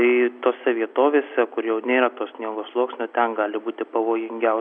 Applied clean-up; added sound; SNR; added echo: none; none; none; none.